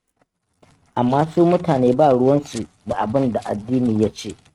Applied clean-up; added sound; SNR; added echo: neural mask model RNNoise.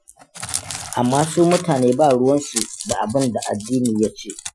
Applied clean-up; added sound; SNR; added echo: classical method Wiener filter.